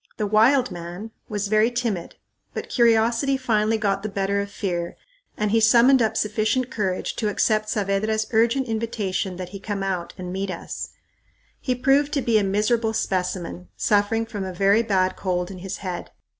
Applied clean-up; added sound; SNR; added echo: none; none; none; none.